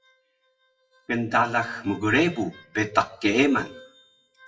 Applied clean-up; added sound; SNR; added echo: classical method WPE with log-MMSE.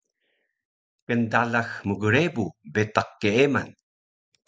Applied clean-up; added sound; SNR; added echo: none; none; none; none.